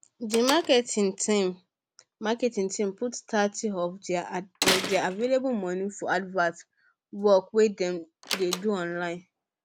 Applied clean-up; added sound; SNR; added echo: none; Slam; 10 dB; none.